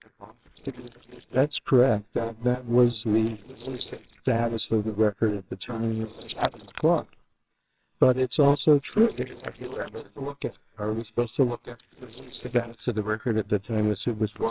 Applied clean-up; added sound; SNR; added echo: neural separator model SepFormer WHAMR!.